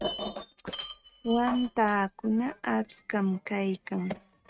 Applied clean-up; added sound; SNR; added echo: neural mask model RNNoise.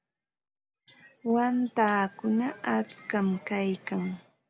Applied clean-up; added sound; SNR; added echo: none; none; none; none.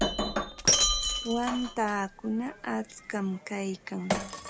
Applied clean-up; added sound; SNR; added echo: none; Shatter; -2 dB; none.